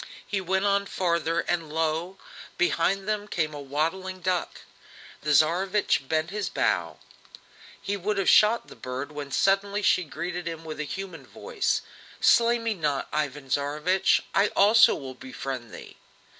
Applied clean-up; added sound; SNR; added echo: none; none; none; none.